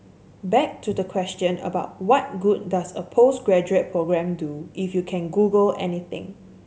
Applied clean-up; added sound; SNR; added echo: none; none; none; none.